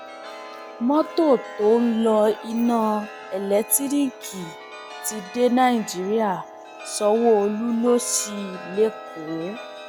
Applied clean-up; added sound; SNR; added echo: none; Chime; 15 dB; none.